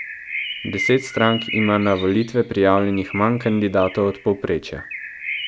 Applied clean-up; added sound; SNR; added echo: none; Bird; 10 dB; none.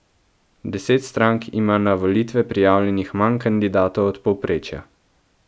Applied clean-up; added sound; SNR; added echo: none; none; none; none.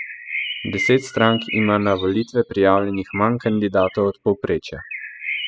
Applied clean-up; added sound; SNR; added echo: classical method spectral subtraction.